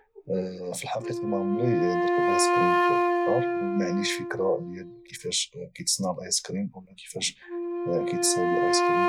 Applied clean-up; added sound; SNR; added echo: none; Wind instrument, woodwind instrument; -3 dB; none.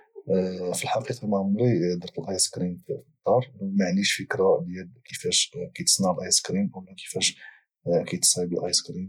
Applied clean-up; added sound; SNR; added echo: none; none; none; none.